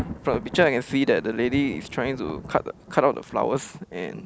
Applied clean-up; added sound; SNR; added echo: none; Thunder; 14 dB; none.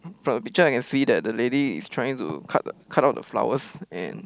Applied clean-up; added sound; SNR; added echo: none; none; none; none.